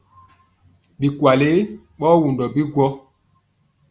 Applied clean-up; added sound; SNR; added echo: none; none; none; none.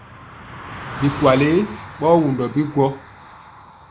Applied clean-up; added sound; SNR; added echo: none; Car passing by; 14 dB; none.